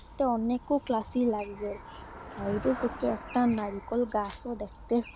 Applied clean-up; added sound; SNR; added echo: none; Traffic noise, roadway noise / Bicycle; 15 dB; none.